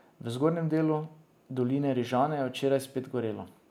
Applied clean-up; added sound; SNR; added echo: none; none; none; none.